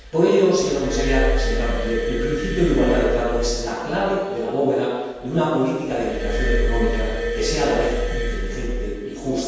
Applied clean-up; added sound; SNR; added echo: none; Glass; 3 dB; reverberation time 1.2 s.